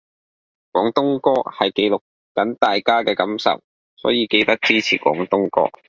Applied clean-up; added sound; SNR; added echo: none; none; none; none.